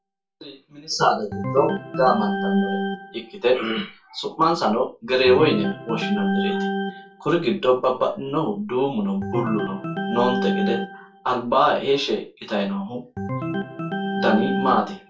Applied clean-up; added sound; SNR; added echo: none; Organ; 6 dB; reverberation time 0.3 s.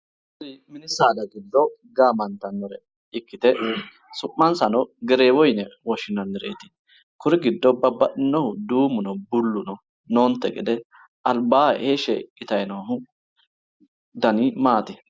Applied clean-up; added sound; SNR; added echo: none; none; none; none.